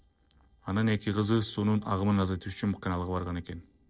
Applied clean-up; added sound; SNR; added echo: neural separator model SepFormer DNS4.